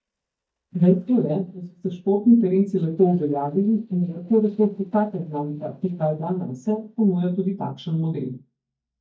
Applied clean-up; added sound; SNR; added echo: neural mask model DeepFilterNet 3.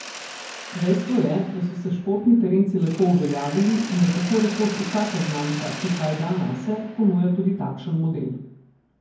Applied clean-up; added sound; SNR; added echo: none; Mechanisms; 15 dB; reverberation time 0.9 s.